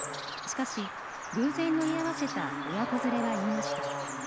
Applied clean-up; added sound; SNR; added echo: none; Bird vocalization, bird call, bird song; 6 dB; none.